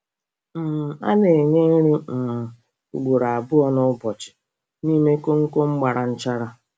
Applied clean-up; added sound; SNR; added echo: none; none; none; none.